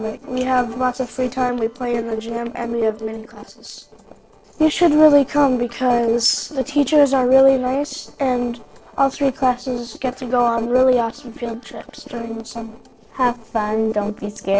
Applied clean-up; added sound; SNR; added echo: neural separator model SepFormer DNS4.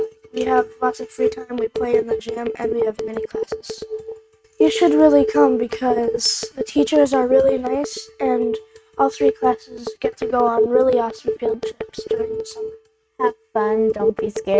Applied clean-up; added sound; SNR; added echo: neural mask model RNNoise.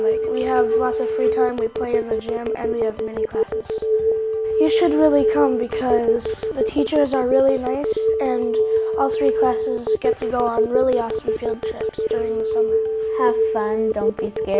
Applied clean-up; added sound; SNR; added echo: none; Telephone; -2 dB; none.